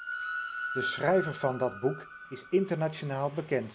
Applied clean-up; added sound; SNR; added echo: none; Train; 8 dB; none.